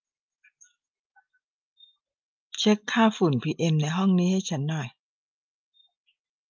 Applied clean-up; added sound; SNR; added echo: none; none; none; none.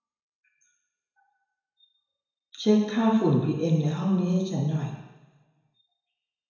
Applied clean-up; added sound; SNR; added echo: none; none; none; reverberation time 1.0 s.